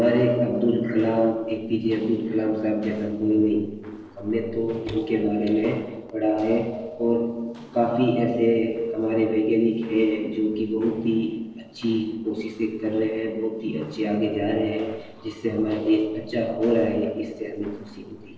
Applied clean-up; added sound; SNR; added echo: neural separator model SepFormer DNS4.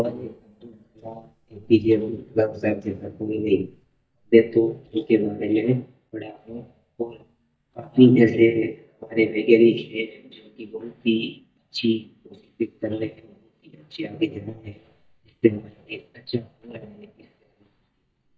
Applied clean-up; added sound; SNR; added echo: neural mask model DeepFilterNet 3.